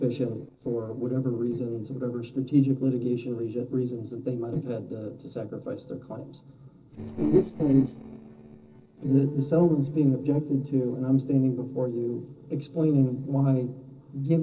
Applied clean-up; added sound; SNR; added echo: neural separator model SepFormer DNS4.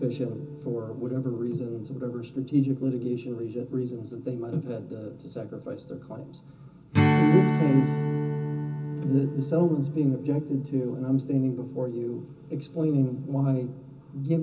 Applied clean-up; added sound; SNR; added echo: none; Strum; 4 dB; reverberation time 0.3 s.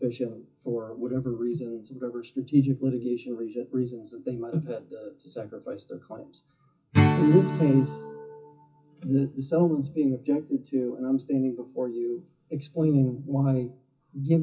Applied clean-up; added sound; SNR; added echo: classical method WPE with log-MMSE.